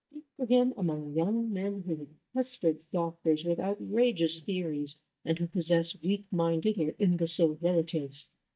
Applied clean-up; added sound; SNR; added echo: neural mask model DeepFilterNet 3.